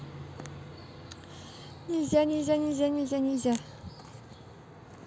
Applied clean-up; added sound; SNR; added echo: none; none; none; none.